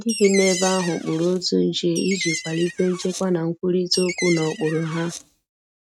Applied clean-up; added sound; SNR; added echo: neural mask model RNNoise.